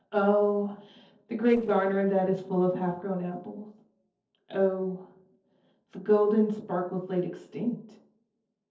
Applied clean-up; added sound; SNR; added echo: neural separator model SepFormer DNS4.